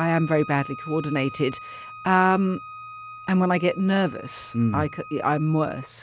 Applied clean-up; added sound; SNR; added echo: none; Bowed string instrument; 16 dB; none.